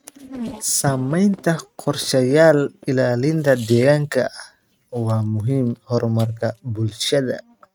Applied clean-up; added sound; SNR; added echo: neural mask model RNNoise.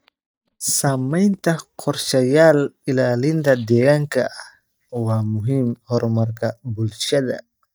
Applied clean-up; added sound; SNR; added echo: neural mask model DeepFilterNet 3.